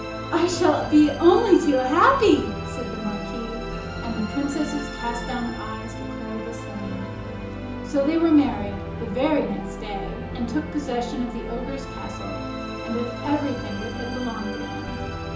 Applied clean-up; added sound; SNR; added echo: none; Musical instrument; 7 dB; reverberation time 0.6 s.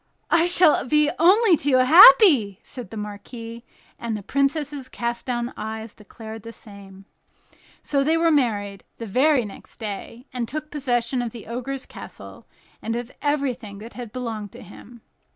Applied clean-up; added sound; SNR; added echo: none; none; none; none.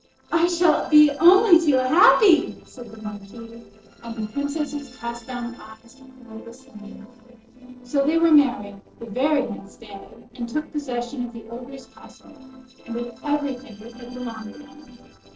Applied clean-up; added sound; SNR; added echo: neural separator model SepFormer DNS4.